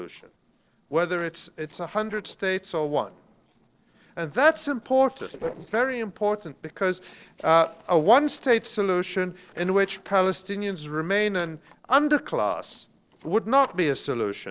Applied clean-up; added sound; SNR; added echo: neural separator model SepFormer DNS4.